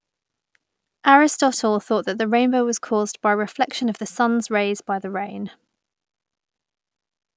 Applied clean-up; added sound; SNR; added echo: none; none; none; none.